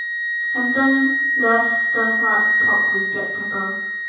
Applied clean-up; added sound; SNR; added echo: none; Wind instrument, woodwind instrument; -4 dB; reverberation time 0.7 s.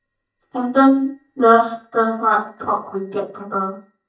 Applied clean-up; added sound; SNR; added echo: neural mask model DeepFilterNet 3.